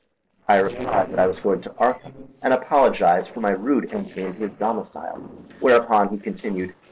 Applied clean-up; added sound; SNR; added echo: neural separator model SepFormer DNS4.